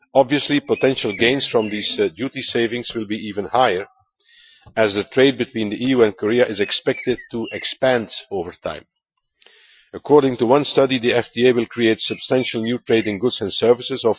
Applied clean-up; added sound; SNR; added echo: classical method Wiener filter.